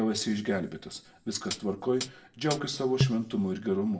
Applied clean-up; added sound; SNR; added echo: none; Hi-hat; 4 dB; reverberation time 0.4 s.